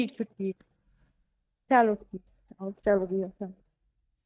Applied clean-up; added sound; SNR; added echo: neural mask model DeepFilterNet 3.